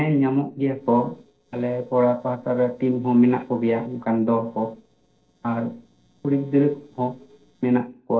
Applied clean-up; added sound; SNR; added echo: neural separator model SepFormer DNS4.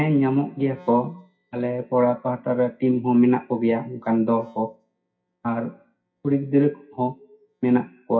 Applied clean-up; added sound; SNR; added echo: classical method WPE with log-MMSE.